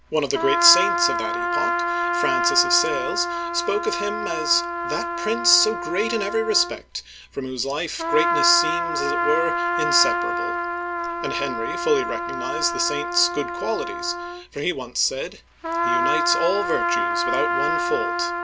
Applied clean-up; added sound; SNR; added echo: none; Trumpet; 0 dB; none.